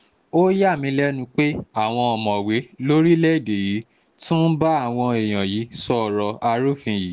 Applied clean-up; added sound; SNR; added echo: none; none; none; none.